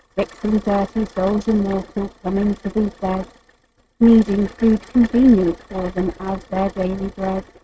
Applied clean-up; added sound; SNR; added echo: neural mask model RNNoise.